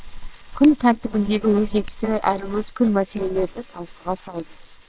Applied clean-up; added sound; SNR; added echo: neural separator model SepFormer WHAMR!.